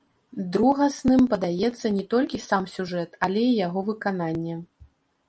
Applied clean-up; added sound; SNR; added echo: none; none; none; none.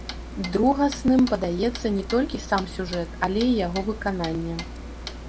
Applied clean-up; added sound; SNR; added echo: none; Clock; 11 dB; none.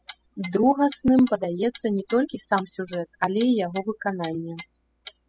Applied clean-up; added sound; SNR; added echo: classical method spectral subtraction.